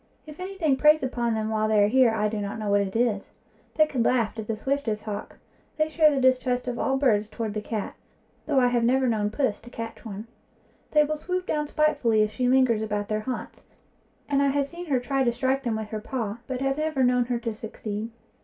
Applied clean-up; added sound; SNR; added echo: none; none; none; reverberation time 0.2 s.